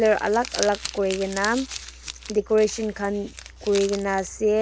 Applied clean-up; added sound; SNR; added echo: none; Crumpling, crinkling; 13 dB; none.